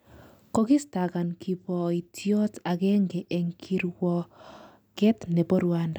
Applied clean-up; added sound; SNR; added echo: none; none; none; none.